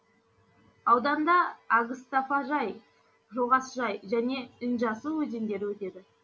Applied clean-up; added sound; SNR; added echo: none; none; none; none.